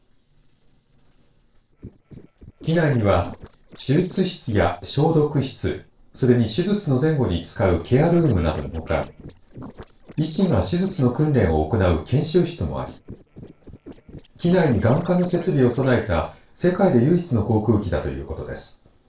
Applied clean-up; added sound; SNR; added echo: neural separator model SepFormer DNS4.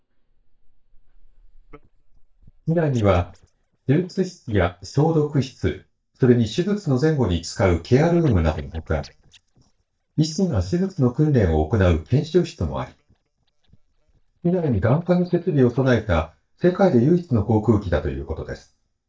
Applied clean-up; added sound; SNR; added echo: neural mask model DeepFilterNet 3.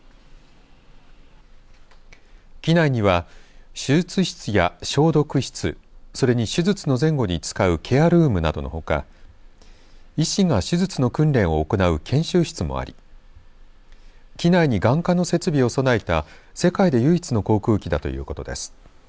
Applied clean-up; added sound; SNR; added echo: none; none; none; none.